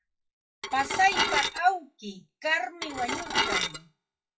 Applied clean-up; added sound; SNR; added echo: classical method WPE with log-MMSE.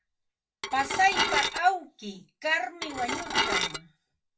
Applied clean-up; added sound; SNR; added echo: none; Dishes, pots, and pans / Glass; 0 dB; reverberation time 0.2 s.